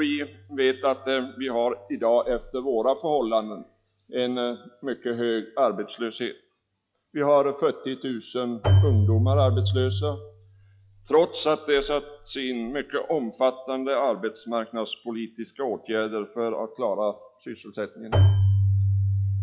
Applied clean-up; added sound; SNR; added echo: classical method log-MMSE.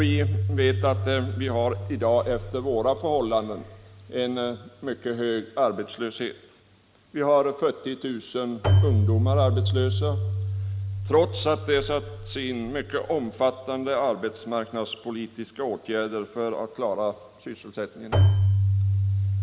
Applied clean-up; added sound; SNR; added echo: none; Keyboard (musical); 0 dB; none.